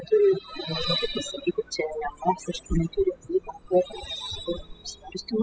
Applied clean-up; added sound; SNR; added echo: classical method spectral subtraction.